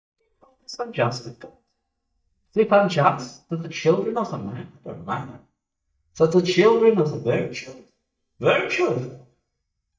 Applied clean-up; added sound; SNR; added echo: neural mask model DeepFilterNet 3.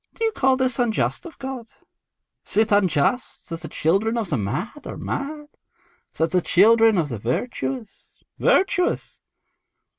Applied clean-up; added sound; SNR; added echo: none; none; none; none.